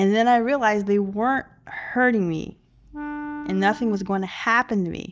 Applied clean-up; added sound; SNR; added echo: neural mask model DeepFilterNet 3.